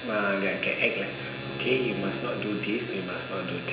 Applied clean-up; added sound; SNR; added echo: none; Bowed string instrument; 12 dB; reverberation time 0.9 s.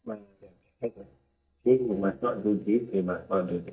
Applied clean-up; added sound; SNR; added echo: neural mask model DeepFilterNet 3.